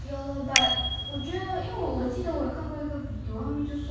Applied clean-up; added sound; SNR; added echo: none; Bicycle bell; 1 dB; reverberation time 1.2 s.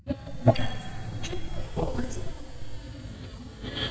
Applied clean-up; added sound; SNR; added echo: neural mask model DeepFilterNet 3.